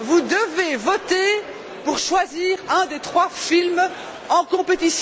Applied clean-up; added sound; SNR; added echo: none; none; none; none.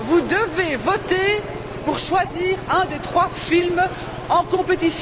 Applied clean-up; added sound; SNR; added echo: none; Engine / Aircraft + Dog; 12 dB; none.